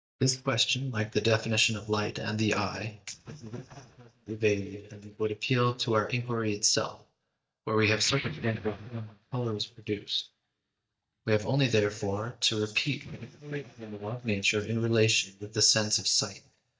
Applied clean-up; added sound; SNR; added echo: neural mask model DeepFilterNet 3.